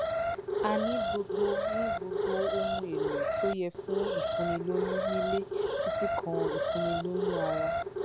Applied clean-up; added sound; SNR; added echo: none; Alarm; -4 dB; none.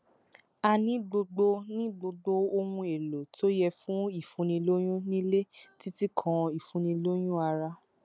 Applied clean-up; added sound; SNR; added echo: none; none; none; none.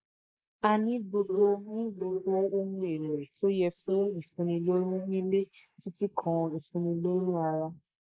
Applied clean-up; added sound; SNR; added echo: neural mask model Resemble Enhance denoiser.